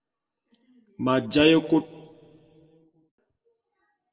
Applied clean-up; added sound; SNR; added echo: none; none; none; reverberation time 0.7 s.